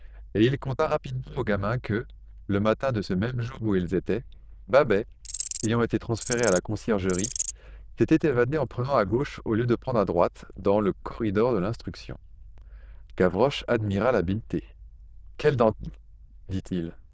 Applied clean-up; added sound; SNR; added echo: neural diffusion model UNIVERSE++.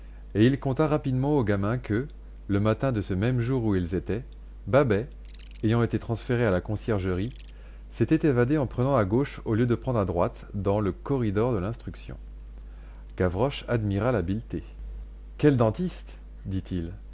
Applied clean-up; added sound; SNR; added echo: none; Insect; 12 dB; none.